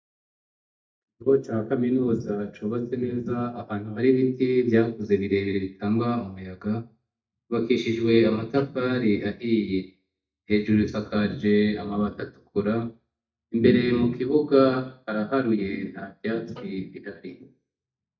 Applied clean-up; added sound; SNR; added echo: neural mask model DeepFilterNet 3.